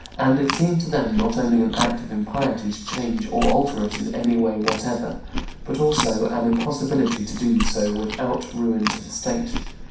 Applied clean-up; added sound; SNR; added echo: none; Chewing, mastication; 7 dB; reverberation time 0.6 s.